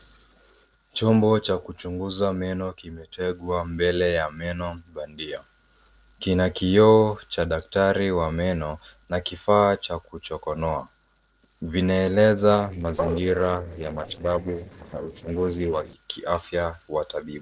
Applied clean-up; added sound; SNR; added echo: neural separator model SepFormer DNS4.